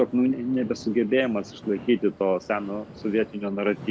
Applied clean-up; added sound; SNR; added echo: none; Subway, metro, underground; 18 dB; none.